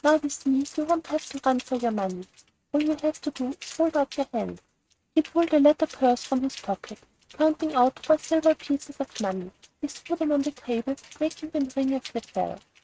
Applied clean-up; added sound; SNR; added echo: neural mask model RNNoise.